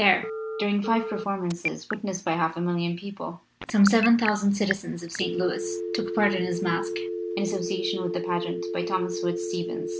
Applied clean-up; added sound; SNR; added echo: none; Telephone; 6 dB; none.